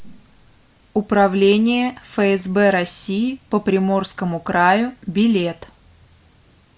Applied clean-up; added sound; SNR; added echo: none; none; none; none.